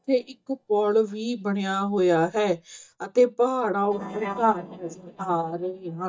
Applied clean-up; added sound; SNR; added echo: neural mask model DeepFilterNet 3.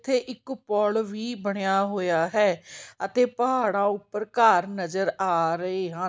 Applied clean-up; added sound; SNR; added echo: none; none; none; none.